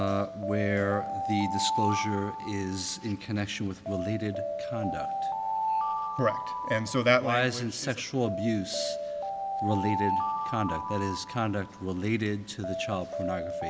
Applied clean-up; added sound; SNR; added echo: none; Alarm; 3 dB; none.